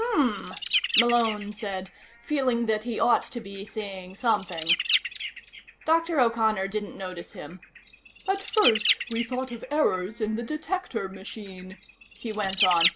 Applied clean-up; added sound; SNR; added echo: none; Bird; 5 dB; none.